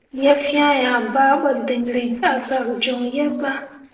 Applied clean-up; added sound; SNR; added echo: neural separator model SepFormer DNS4.